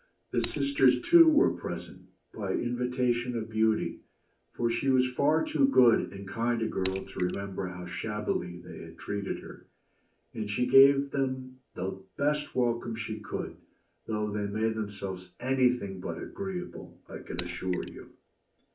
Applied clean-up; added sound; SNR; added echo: none; Raindrop / Splash, splatter; 14 dB; reverberation time 0.3 s.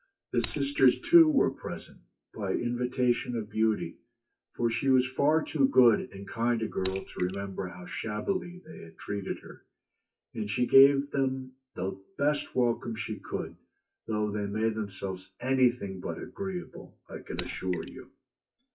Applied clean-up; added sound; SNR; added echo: classical method WPE with log-MMSE.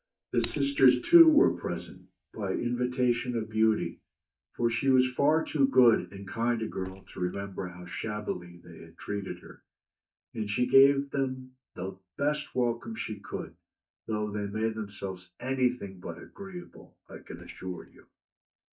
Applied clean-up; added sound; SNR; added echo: neural mask model DeepFilterNet 3.